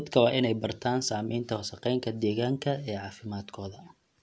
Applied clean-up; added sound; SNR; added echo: none; none; none; none.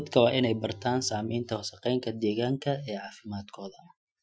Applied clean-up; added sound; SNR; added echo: classical method Wiener filter.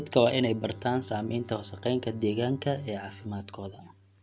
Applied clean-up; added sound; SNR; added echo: none; Bowed string instrument; 19 dB; none.